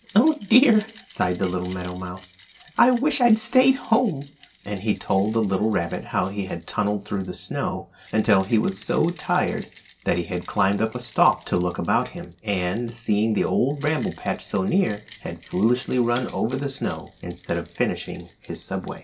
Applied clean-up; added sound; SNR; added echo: none; Keys jangling; 8 dB; reverberation time 0.2 s.